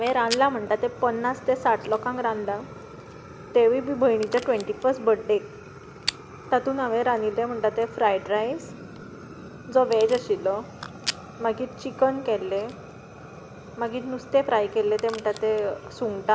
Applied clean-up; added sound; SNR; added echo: none; Fire + Packing tape, duct tape / Tearing; 14 dB; none.